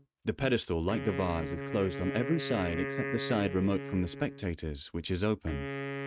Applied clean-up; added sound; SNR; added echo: neural mask model RNNoise.